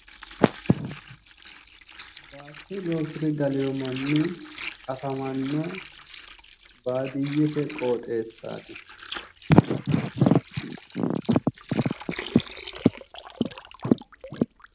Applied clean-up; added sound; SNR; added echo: none; Water; 14 dB; none.